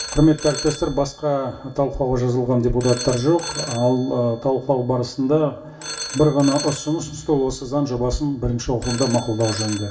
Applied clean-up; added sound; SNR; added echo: none; Telephone; 11 dB; reverberation time 0.2 s.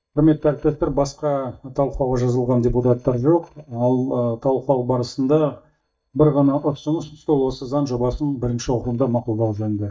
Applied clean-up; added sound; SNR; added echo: neural mask model DeepFilterNet 3.